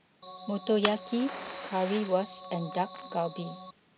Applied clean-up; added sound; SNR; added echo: none; Fire + Organ; 8 dB; none.